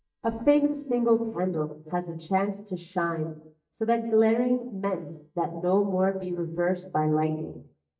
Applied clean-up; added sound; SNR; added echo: neural mask model DeepFilterNet 3.